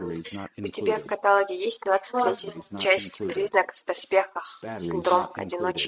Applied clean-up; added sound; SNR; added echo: neural mask model RNNoise.